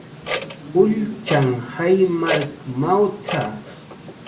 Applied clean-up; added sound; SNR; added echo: none; Clock; 10 dB; reverberation time 0.6 s.